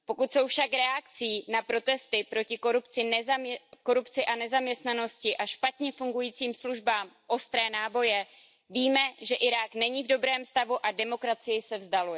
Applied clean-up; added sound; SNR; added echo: none; none; none; none.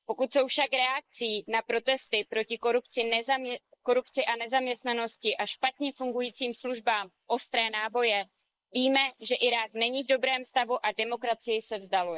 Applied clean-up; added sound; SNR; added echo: neural mask model Resemble Enhance denoiser.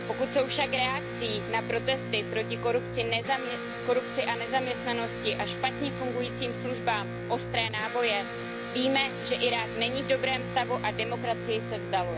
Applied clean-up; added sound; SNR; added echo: none; Electric guitar; 5 dB; none.